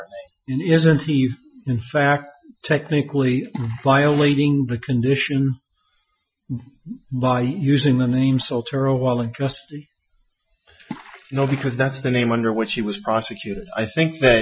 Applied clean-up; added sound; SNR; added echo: classical method Wiener filter.